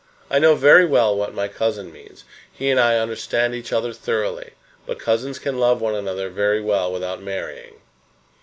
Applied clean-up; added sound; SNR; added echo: none; none; none; none.